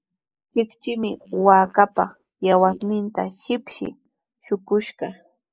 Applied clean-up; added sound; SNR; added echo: neural mask model Resemble Enhance denoiser.